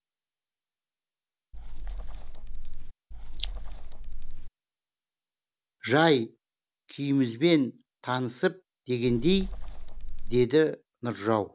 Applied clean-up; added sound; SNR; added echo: none; Wind; 0 dB; none.